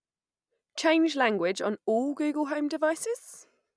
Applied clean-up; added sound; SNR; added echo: none; none; none; none.